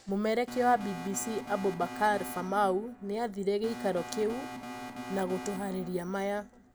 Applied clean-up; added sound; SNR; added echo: none; Alarm; 10 dB; none.